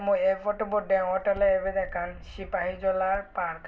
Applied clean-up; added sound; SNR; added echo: none; Fixed-wing aircraft, airplane; 17 dB; reverberation time 0.3 s.